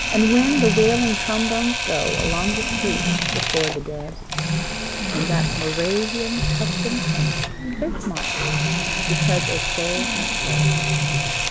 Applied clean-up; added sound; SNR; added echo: none; Bird + Camera; -3 dB; none.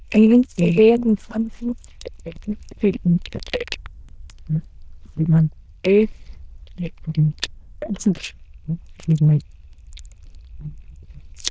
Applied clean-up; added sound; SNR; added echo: neural diffusion model UNIVERSE++.